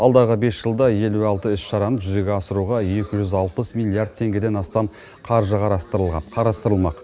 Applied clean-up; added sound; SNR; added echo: none; none; none; none.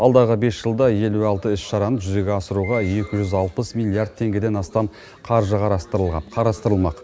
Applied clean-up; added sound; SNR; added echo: none; Piano; 20 dB; none.